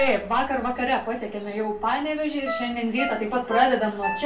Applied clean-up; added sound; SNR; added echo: none; Ringtone; 10 dB; reverberation time 0.3 s.